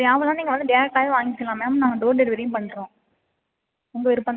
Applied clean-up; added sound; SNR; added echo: none; none; none; none.